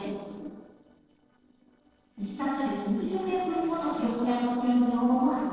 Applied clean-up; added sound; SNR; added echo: neural separator model SepFormer DNS4.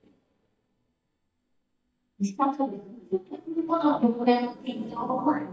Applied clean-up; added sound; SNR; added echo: neural mask model DeepFilterNet 3.